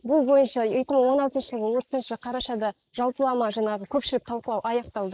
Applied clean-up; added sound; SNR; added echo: neural mask model Resemble Enhance denoiser.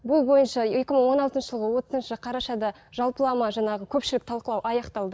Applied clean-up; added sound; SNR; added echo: none; none; none; none.